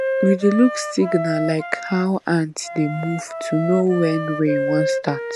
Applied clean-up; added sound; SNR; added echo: none; Wind instrument, woodwind instrument; 5 dB; none.